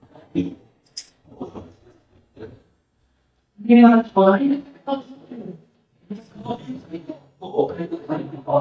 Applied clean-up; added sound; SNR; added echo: neural mask model DeepFilterNet 3.